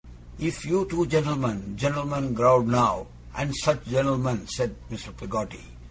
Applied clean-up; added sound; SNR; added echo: none; none; none; none.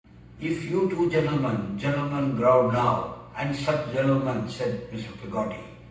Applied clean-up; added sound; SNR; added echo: none; none; none; reverberation time 0.9 s.